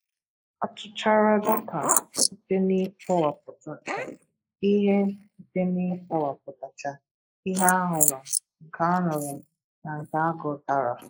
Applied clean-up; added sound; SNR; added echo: neural mask model Resemble Enhance denoiser.